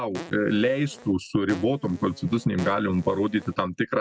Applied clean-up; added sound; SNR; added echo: none; Fart; 17 dB; none.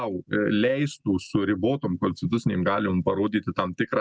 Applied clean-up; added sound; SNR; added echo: none; none; none; none.